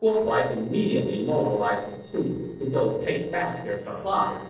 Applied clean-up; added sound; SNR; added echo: neural separator model SepFormer DNS4.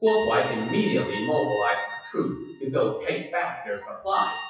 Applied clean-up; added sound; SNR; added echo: classical method WPE with log-MMSE.